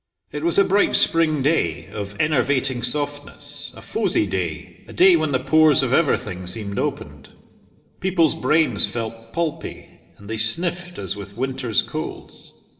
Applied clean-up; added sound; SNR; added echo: none; none; none; reverberation time 2.2 s.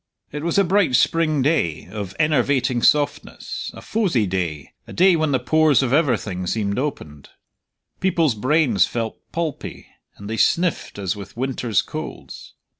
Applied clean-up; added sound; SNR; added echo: none; none; none; none.